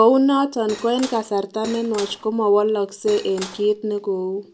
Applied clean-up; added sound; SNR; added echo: none; Cutlery, silverware / Dishes, pots, and pans; 16 dB; none.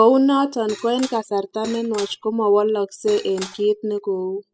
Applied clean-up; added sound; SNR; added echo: classical method spectral subtraction.